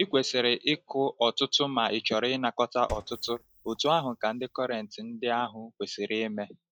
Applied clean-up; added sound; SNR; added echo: neural mask model DeepFilterNet 3.